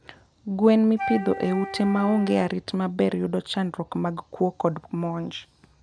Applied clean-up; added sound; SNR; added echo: none; Wind instrument, woodwind instrument; 10 dB; none.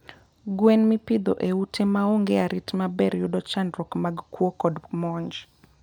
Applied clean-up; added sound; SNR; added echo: none; none; none; none.